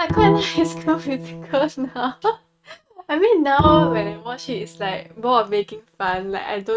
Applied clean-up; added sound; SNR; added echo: neural mask model RNNoise.